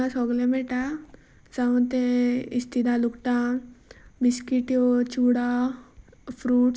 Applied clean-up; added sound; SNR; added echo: none; none; none; none.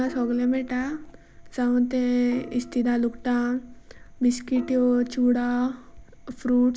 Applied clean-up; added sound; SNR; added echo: none; Gong; 19 dB; none.